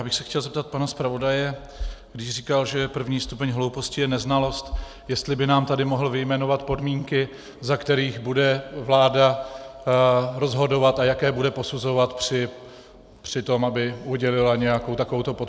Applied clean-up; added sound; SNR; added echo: none; none; none; none.